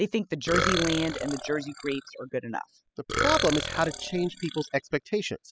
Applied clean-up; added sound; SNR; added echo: classical method spectral subtraction.